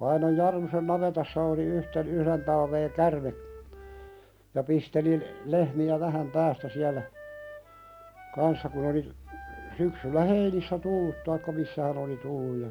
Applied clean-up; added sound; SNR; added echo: none; Engine + Wind instrument, woodwind instrument; 17 dB; none.